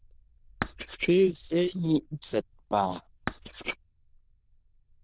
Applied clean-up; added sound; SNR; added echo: neural diffusion model UNIVERSE++.